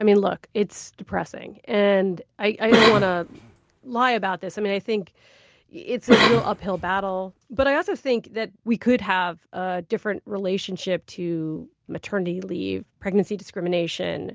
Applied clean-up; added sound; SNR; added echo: none; Cough; -1 dB; none.